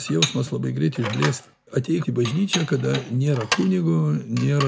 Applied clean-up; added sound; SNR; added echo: none; Dishes, pots, and pans; 10 dB; none.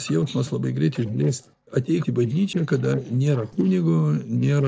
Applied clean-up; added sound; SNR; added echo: neural separator model SepFormer DNS4.